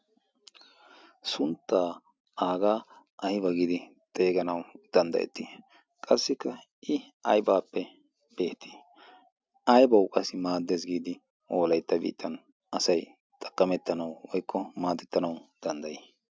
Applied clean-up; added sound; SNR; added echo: none; none; none; none.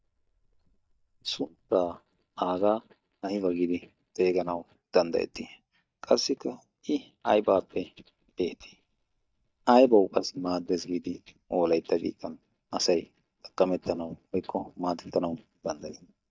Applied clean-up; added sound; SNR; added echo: neural mask model DeepFilterNet 3.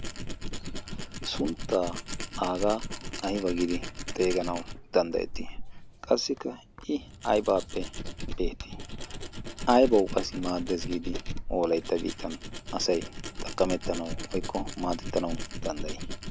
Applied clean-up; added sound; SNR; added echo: none; Tools; 5 dB; none.